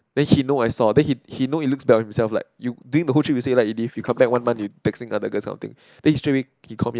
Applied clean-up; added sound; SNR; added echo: neural mask model Resemble Enhance denoiser.